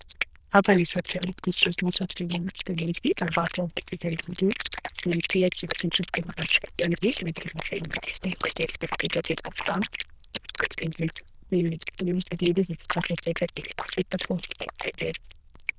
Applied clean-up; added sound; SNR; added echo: neural diffusion model UNIVERSE++.